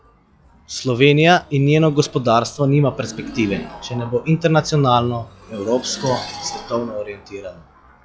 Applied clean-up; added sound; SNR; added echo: classical method log-MMSE.